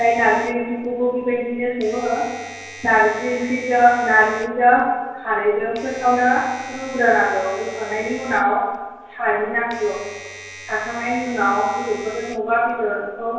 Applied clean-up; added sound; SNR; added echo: none; Domestic sounds, home sounds; 19 dB; reverberation time 1.2 s.